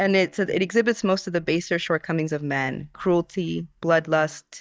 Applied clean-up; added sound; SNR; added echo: neural mask model DeepFilterNet 3.